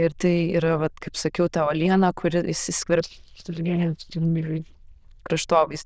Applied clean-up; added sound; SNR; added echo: neural diffusion model UNIVERSE++.